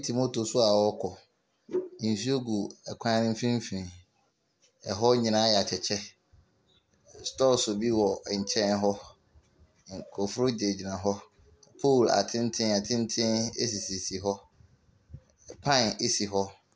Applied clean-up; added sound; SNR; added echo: none; none; none; none.